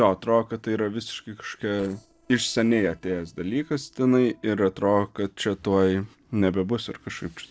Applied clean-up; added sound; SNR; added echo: neural separator model SepFormer DNS4.